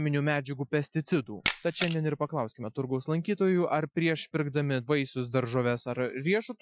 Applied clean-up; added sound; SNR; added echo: classical method Wiener filter.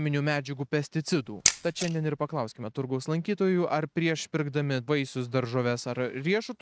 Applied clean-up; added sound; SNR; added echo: neural mask model RNNoise.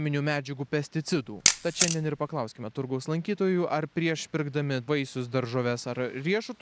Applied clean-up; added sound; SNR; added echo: none; Camera; 0 dB; none.